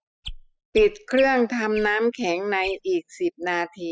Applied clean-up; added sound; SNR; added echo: classical method spectral subtraction.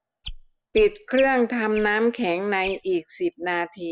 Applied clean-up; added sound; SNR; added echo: none; Chirp, tweet; 16 dB; none.